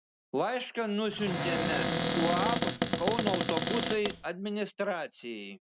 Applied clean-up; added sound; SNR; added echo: none; Cupboard open or close; -2 dB; none.